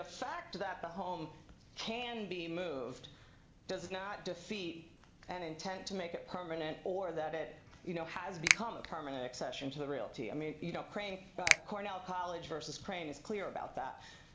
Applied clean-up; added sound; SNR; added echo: none; Finger snapping; -3 dB; none.